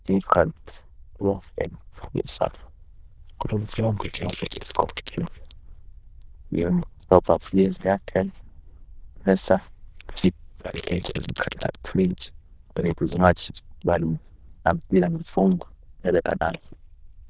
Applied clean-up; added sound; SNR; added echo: neural diffusion model UNIVERSE++.